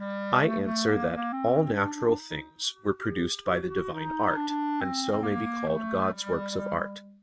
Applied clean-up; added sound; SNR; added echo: neural mask model RNNoise.